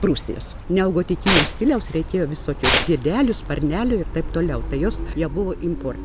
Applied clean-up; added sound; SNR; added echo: none; Tearing; 2 dB; none.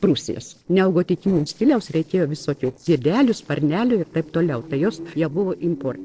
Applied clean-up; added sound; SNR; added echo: neural separator model SepFormer DNS4.